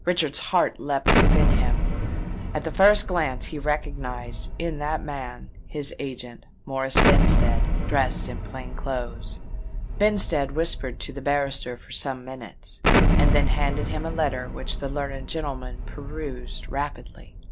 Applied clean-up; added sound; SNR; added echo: none; Explosion; -4 dB; none.